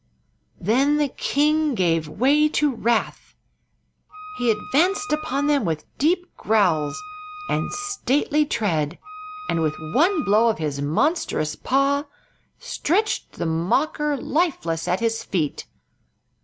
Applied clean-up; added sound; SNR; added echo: none; Wind instrument, woodwind instrument; 14 dB; none.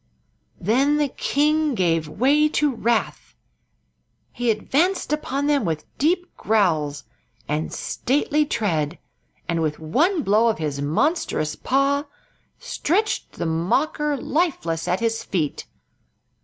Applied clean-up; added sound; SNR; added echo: none; none; none; none.